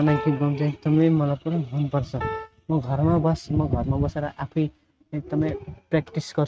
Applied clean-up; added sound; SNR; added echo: neural mask model RNNoise.